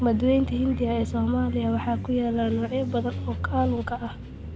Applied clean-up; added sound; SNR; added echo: none; Motorcycle; 7 dB; none.